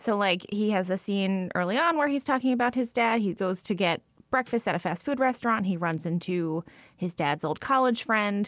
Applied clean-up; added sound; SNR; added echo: none; none; none; none.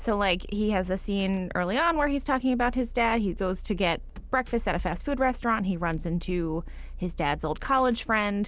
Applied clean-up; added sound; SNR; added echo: none; Engine / Car; 11 dB; none.